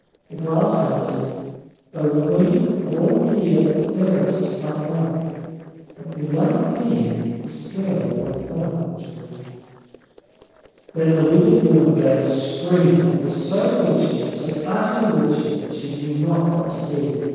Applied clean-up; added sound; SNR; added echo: neural separator model SepFormer DNS4.